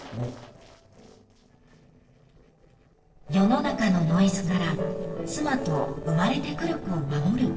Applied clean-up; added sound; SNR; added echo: neural separator model SepFormer DNS4.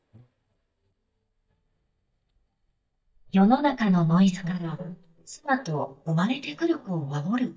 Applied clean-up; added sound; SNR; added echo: neural mask model DeepFilterNet 3.